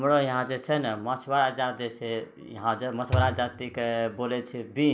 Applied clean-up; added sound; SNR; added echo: none; Thump, thud; 3 dB; none.